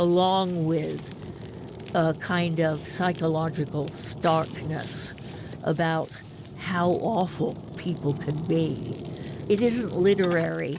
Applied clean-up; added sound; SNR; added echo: none; Fire; 11 dB; none.